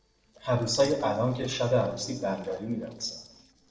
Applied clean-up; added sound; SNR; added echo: neural separator model SepFormer DNS4.